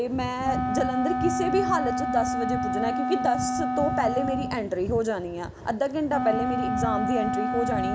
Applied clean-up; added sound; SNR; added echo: none; Wind instrument, woodwind instrument; 1 dB; none.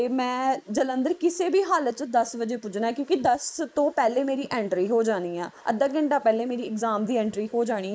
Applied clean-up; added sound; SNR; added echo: neural mask model Resemble Enhance denoiser.